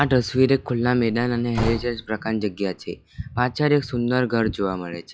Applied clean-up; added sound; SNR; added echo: classical method log-MMSE.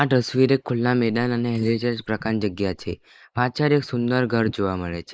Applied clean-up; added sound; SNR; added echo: neural mask model Resemble Enhance denoiser.